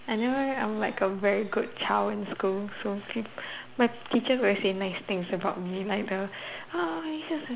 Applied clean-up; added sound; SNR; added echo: none; none; none; none.